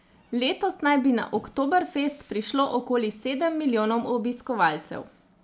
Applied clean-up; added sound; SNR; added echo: none; none; none; none.